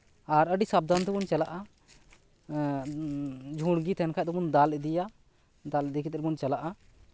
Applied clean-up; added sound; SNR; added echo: none; none; none; none.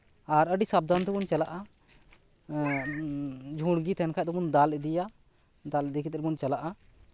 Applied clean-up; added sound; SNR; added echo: none; Meow; 12 dB; none.